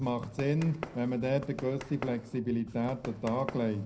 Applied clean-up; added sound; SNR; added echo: none; Run; 14 dB; reverberation time 0.3 s.